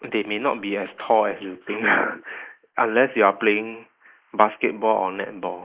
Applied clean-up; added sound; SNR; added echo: neural mask model Resemble Enhance denoiser.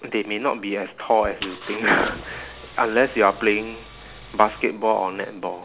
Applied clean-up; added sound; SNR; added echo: none; Engine; 15 dB; none.